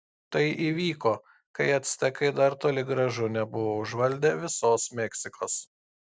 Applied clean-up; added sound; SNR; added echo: none; none; none; none.